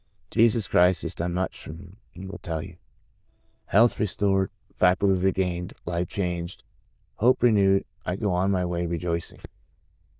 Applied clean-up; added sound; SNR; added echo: neural diffusion model UNIVERSE++.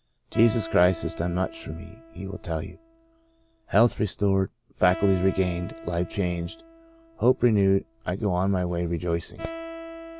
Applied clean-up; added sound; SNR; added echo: none; Acoustic guitar; 16 dB; none.